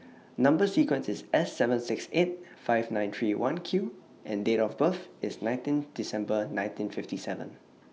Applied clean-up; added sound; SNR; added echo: none; none; none; none.